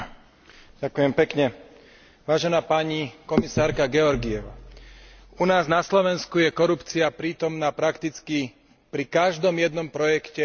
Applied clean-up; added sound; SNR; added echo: none; none; none; none.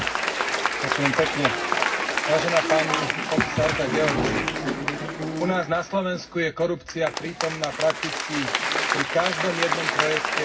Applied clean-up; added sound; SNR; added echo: none; Applause / Crowd; -1 dB; reverberation time 0.4 s.